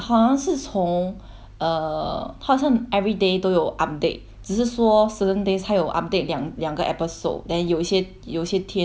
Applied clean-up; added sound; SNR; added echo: none; none; none; none.